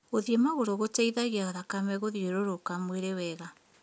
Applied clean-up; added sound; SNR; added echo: none; none; none; none.